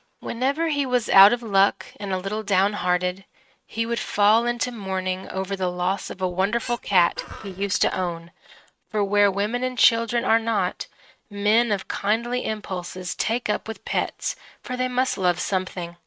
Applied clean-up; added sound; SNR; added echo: neural mask model RNNoise.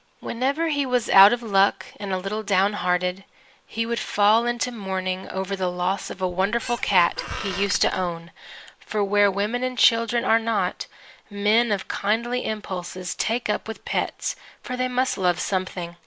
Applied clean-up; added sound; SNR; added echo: none; Squeak; 10 dB; none.